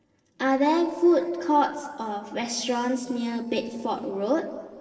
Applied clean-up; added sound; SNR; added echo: neural separator model SepFormer DNS4.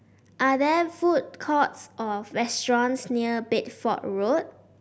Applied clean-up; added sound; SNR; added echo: none; none; none; none.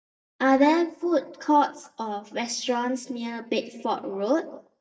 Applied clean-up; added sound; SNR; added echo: neural mask model DeepFilterNet 3.